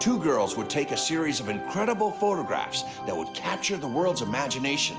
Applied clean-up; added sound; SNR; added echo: none; none; none; none.